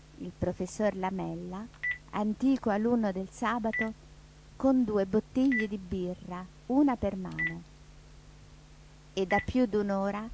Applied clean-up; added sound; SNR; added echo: none; Telephone; 12 dB; none.